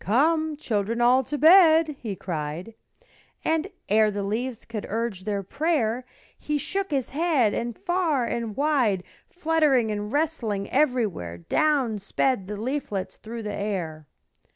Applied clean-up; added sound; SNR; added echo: none; none; none; none.